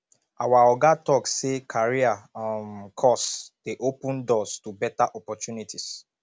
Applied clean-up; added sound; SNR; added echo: none; none; none; none.